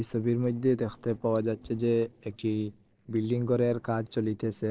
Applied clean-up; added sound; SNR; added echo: neural separator model SepFormer DNS4.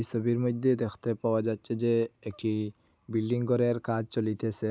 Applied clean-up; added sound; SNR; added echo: none; none; none; none.